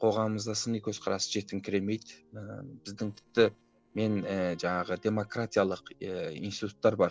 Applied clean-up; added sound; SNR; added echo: neural separator model SepFormer DNS4.